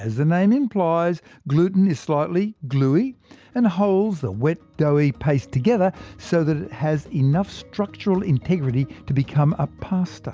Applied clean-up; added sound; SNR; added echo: none; none; none; none.